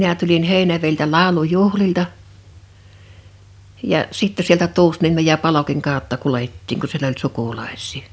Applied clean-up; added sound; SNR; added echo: none; none; none; none.